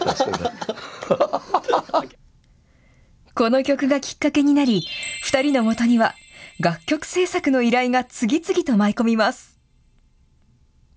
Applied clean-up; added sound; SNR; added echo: none; none; none; none.